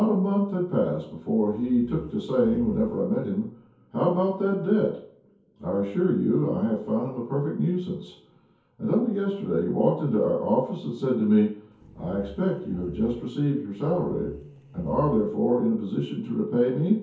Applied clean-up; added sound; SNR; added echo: none; Growling; 19 dB; reverberation time 0.6 s.